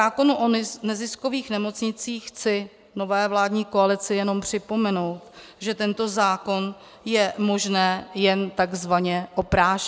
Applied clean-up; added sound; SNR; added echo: none; none; none; none.